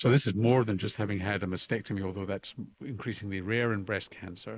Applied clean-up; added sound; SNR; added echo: neural mask model Resemble Enhance denoiser.